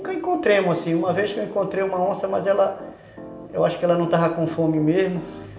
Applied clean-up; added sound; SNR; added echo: none; Piano; 19 dB; reverberation time 1.7 s.